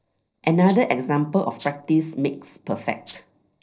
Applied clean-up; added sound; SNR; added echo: neural separator model SepFormer DNS4.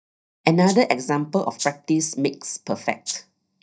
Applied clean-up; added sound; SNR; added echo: neural mask model DeepFilterNet 3.